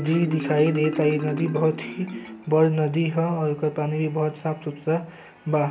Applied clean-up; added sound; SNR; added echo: none; Marimba, xylophone; 11 dB; none.